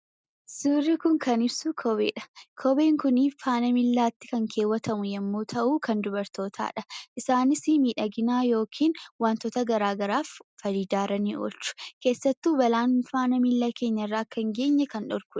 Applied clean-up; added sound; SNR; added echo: none; none; none; none.